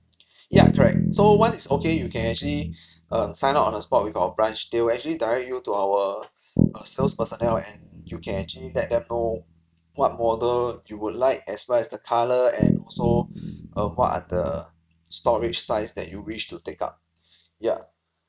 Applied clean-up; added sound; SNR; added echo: neural mask model RNNoise.